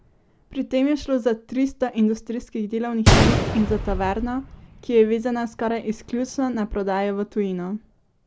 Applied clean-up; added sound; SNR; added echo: none; Gunshot, gunfire; 3 dB; none.